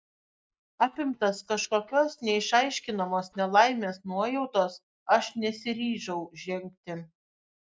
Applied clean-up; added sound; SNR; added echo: neural mask model DeepFilterNet 3.